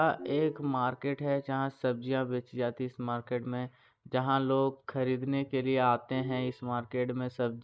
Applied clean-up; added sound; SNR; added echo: neural mask model DeepFilterNet 3.